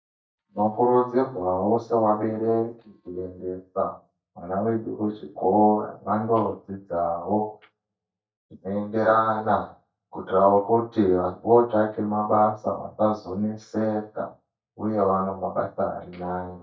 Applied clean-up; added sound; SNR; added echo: neural mask model DeepFilterNet 3.